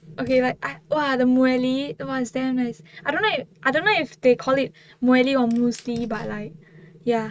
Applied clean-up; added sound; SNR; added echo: neural mask model RNNoise.